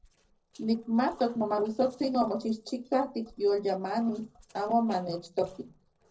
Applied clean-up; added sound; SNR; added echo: neural separator model SepFormer DNS4.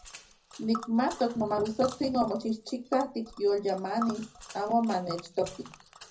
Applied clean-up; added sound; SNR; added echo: none; Tick; 15 dB; reverberation time 0.4 s.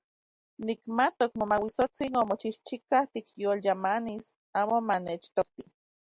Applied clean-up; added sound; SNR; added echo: none; none; none; none.